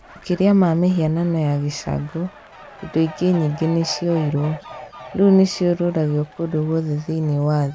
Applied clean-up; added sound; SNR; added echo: none; Fowl; 20 dB; none.